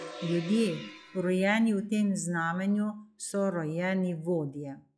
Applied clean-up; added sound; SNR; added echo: classical method log-MMSE.